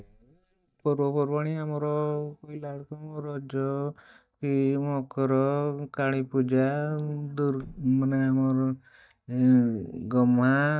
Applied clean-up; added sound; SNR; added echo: neural mask model DeepFilterNet 3.